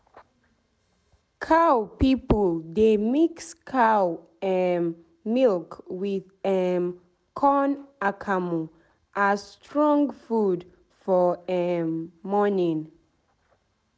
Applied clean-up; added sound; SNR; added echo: none; none; none; none.